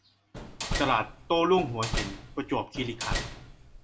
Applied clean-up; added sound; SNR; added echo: none; Slam; 5 dB; reverberation time 0.2 s.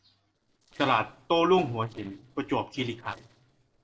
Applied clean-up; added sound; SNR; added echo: neural separator model SepFormer DNS4.